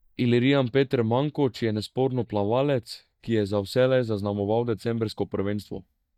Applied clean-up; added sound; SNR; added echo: neural mask model DeepFilterNet 3.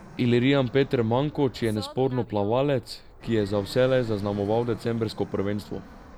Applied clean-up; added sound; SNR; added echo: none; Fixed-wing aircraft, airplane; 18 dB; none.